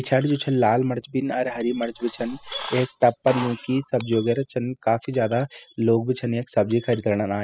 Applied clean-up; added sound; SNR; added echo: classical method spectral subtraction.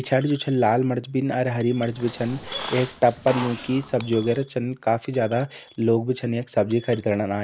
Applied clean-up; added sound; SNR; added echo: none; Squeak + Coin (dropping) / Dishes, pots, and pans; 16 dB; none.